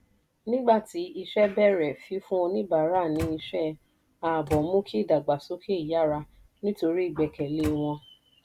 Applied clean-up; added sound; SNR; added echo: none; Microwave oven; 13 dB; none.